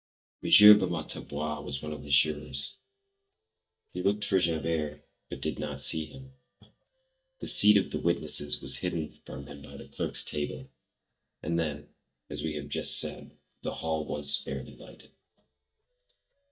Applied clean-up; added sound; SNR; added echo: neural mask model DeepFilterNet 3.